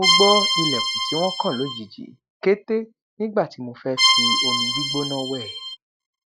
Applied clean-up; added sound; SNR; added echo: classical method log-MMSE.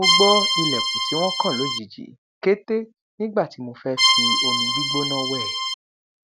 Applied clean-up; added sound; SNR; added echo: none; Accordion; -5 dB; none.